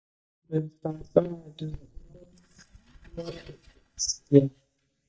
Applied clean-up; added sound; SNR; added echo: neural mask model DeepFilterNet 3.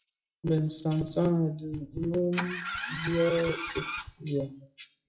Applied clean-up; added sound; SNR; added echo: classical method WPE with log-MMSE.